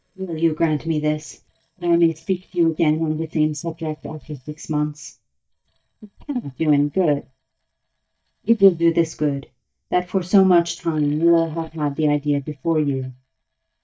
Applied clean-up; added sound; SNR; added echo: neural mask model DeepFilterNet 3.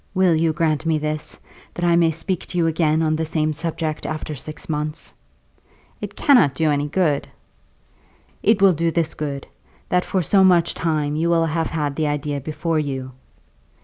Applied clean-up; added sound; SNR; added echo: none; none; none; none.